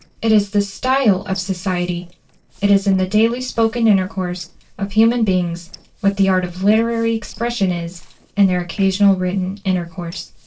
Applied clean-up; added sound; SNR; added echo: neural separator model SepFormer DNS4.